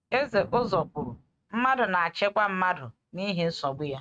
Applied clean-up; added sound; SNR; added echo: neural mask model RNNoise.